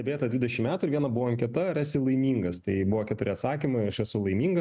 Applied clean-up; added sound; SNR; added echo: none; none; none; none.